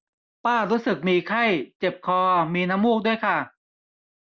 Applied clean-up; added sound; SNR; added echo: none; none; none; none.